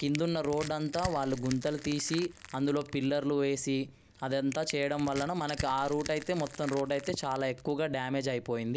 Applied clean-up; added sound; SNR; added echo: none; Crushing; 15 dB; none.